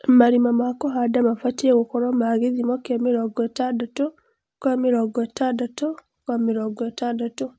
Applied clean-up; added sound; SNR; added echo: none; none; none; none.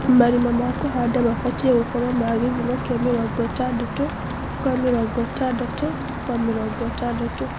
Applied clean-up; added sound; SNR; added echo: none; Rain + Drum; 6 dB; none.